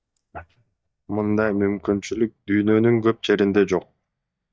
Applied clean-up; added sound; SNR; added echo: neural mask model DeepFilterNet 3.